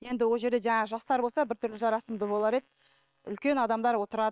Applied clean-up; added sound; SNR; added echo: neural separator model SepFormer WHAM!.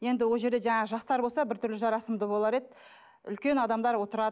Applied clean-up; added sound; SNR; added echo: none; none; none; none.